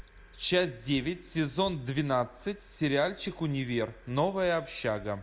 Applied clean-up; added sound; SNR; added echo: none; none; none; none.